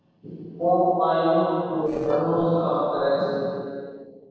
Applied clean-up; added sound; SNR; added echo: neural separator model SepFormer DNS4.